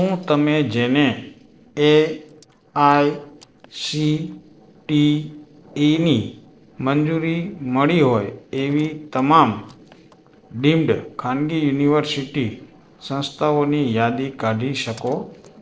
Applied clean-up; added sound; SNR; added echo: neural separator model SepFormer DNS4.